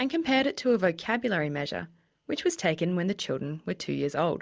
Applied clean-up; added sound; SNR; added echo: none; none; none; none.